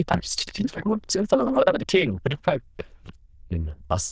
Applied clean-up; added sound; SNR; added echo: neural diffusion model UNIVERSE++.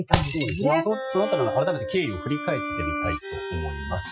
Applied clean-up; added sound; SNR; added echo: classical method Wiener filter.